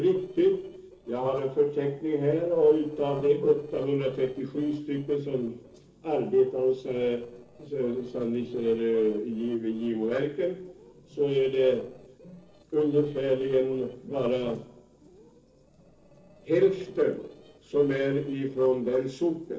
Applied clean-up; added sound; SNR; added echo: neural separator model SepFormer DNS4.